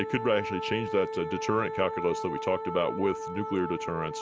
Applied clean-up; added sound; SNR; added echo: none; Wind instrument, woodwind instrument; 5 dB; none.